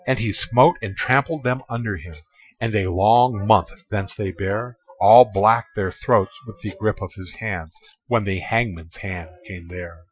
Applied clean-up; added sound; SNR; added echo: classical method Wiener filter.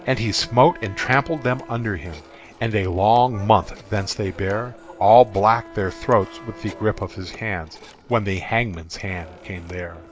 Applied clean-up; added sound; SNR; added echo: none; Wind instrument, woodwind instrument + Telephone; 20 dB; none.